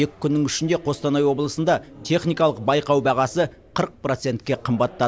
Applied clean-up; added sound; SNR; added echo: none; none; none; none.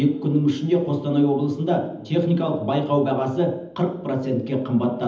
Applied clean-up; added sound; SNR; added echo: none; none; none; reverberation time 0.8 s.